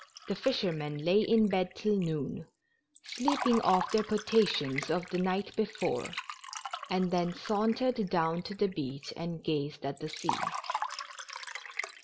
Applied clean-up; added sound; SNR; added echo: none; Liquid; 9 dB; none.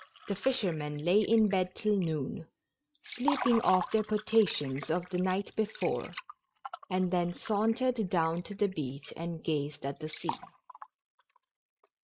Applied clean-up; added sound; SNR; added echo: neural mask model RNNoise.